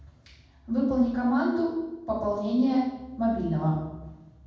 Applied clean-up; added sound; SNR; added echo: none; none; none; reverberation time 1.2 s.